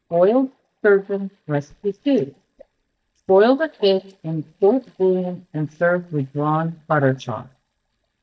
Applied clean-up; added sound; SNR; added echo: neural mask model DeepFilterNet 3.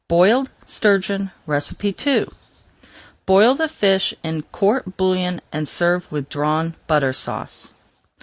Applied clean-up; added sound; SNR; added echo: none; none; none; none.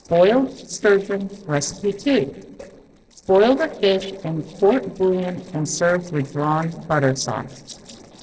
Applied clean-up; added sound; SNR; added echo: neural separator model SepFormer DNS4.